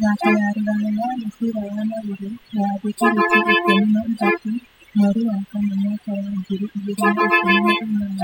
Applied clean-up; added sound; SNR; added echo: classical method spectral subtraction.